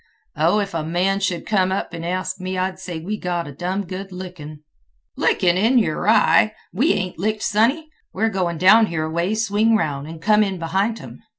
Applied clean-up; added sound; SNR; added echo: none; none; none; none.